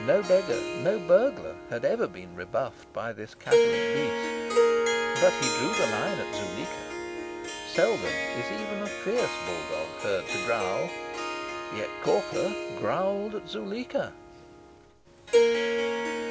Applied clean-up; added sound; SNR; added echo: none; Harp; 0 dB; none.